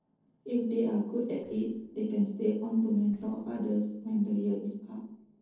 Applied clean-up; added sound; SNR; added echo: neural separator model SepFormer DNS4.